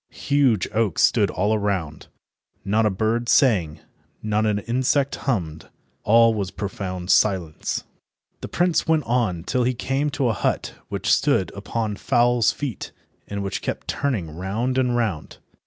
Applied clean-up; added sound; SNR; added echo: none; none; none; none.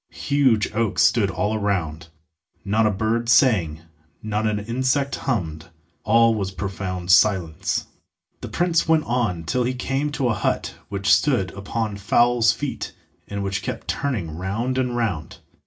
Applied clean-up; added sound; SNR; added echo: none; none; none; reverberation time 0.2 s.